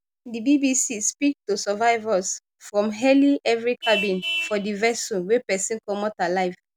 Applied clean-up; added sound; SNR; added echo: none; Vehicle horn, car horn, honking; 14 dB; none.